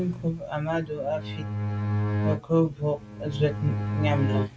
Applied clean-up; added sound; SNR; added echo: none; Bowed string instrument; 0 dB; none.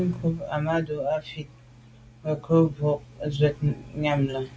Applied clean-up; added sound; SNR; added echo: none; none; none; none.